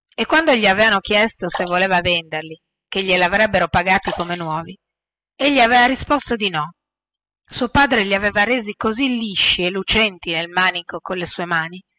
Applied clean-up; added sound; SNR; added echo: classical method spectral subtraction.